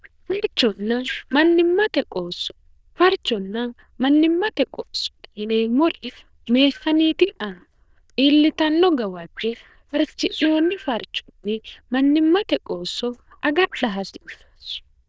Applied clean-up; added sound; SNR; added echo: neural diffusion model UNIVERSE++.